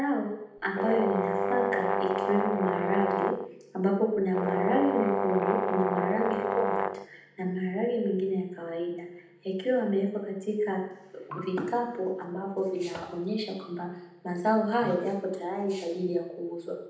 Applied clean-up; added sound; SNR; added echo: none; Brass instrument; 0 dB; reverberation time 0.8 s.